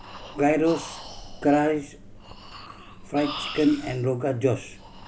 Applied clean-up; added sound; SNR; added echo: none; Breathing; 14 dB; none.